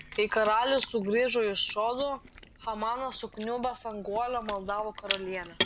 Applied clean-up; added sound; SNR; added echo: none; Chewing, mastication; 9 dB; none.